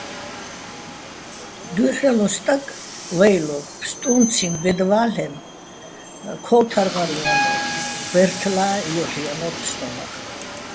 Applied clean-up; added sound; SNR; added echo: none; Train + Piano; 7 dB; none.